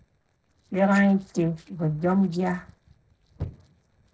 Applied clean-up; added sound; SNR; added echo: neural separator model SepFormer DNS4.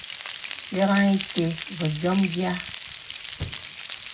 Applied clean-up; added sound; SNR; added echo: none; Frying (food); 7 dB; reverberation time 0.4 s.